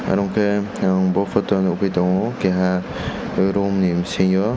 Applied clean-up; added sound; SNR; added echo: none; none; none; none.